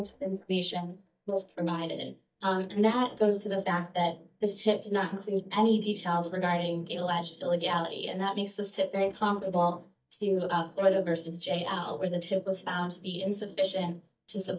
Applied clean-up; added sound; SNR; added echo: neural mask model DeepFilterNet 3.